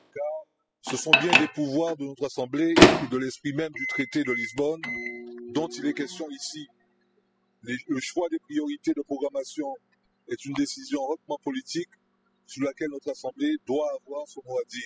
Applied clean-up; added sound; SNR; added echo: classical method spectral subtraction.